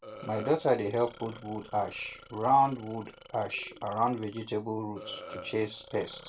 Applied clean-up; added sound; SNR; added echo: none; Burping, eructation; 17 dB; reverberation time 0.2 s.